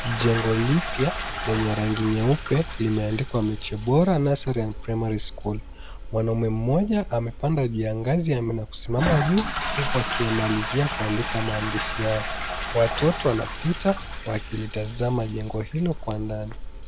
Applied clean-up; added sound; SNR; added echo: none; Toilet flush; 6 dB; none.